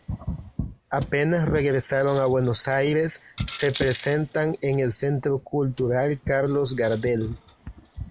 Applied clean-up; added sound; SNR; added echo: none; Coin (dropping); 20 dB; none.